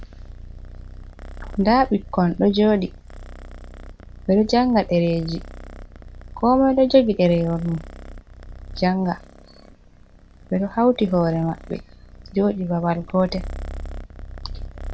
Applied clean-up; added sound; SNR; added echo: none; Purr; 14 dB; none.